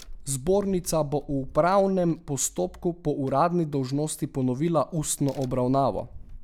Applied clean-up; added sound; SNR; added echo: none; Crack; 17 dB; none.